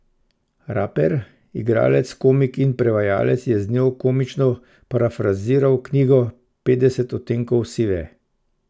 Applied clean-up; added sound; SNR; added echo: none; none; none; none.